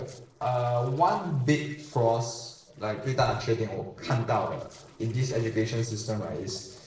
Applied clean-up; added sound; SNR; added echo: neural separator model SepFormer DNS4.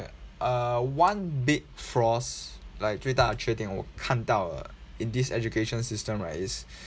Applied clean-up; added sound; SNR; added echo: none; none; none; none.